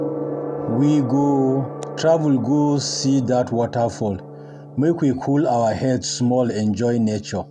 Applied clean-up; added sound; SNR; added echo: none; Gong; 12 dB; none.